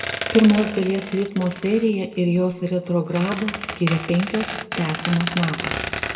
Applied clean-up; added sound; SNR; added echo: none; Squeak; 9 dB; reverberation time 1.1 s.